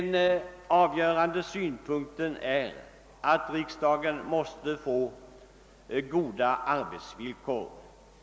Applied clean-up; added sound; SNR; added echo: none; none; none; none.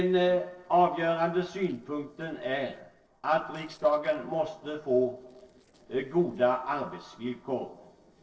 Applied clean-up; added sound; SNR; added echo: neural separator model SepFormer DNS4.